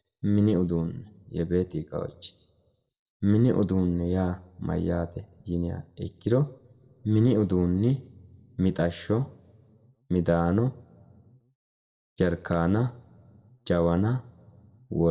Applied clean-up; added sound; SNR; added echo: none; none; none; reverberation time 0.5 s.